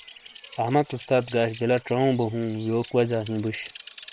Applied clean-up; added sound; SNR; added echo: neural separator model SepFormer WHAM!.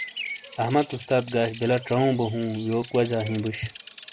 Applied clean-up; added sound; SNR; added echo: none; Bird vocalization, bird call, bird song; 15 dB; none.